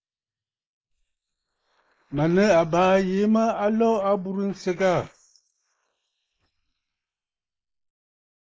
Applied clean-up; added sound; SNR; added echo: neural mask model Resemble Enhance denoiser.